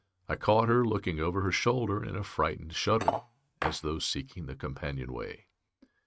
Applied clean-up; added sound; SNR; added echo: neural mask model RNNoise.